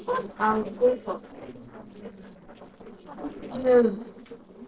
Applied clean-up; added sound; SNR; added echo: neural separator model SepFormer DNS4.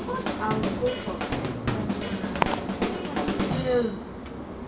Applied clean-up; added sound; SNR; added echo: none; Drum kit; 0 dB; none.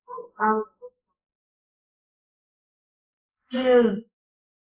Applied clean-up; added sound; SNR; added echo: neural mask model Resemble Enhance denoiser.